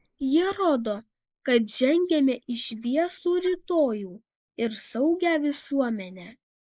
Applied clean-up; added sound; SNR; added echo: neural mask model Resemble Enhance denoiser.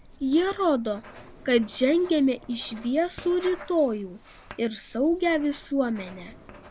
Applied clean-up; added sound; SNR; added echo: none; Writing; 20 dB; none.